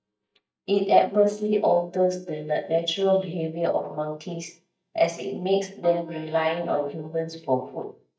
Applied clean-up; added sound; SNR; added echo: neural mask model DeepFilterNet 3.